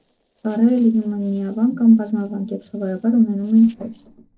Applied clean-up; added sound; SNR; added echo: neural separator model SepFormer DNS4.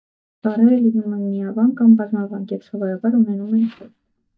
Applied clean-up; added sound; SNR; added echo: neural mask model DeepFilterNet 3.